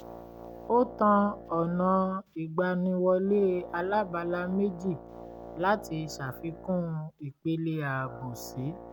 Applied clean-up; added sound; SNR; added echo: none; Brass instrument; 16 dB; none.